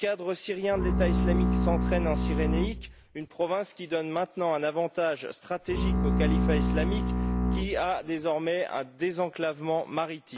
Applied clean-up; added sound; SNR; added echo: none; Bowed string instrument; -4 dB; none.